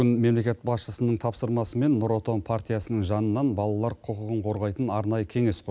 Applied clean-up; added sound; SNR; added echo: none; none; none; none.